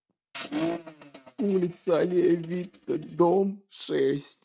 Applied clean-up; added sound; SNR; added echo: neural mask model RNNoise.